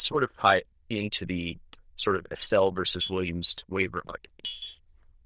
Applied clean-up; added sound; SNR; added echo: neural diffusion model UNIVERSE++.